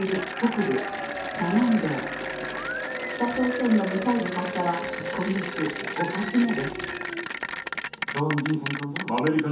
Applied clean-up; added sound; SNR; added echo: none; Applause / Cheering; 5 dB; reverberation time 0.5 s.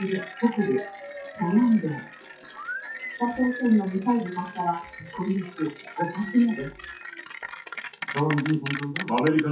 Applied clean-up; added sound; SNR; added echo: classical method WPE with log-MMSE.